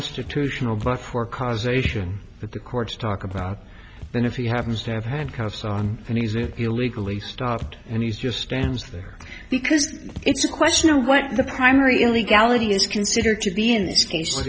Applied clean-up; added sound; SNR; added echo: none; Walk, footsteps; 16 dB; none.